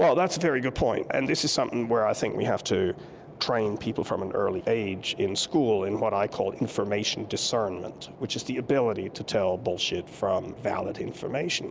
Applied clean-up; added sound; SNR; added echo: none; none; none; none.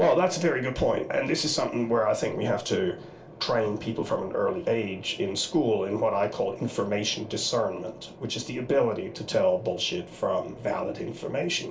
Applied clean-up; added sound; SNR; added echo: none; none; none; reverberation time 0.3 s.